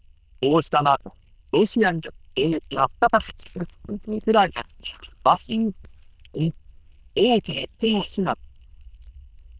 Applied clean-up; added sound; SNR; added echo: neural diffusion model UNIVERSE++.